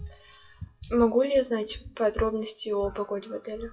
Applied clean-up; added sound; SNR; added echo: classical method WPE with log-MMSE.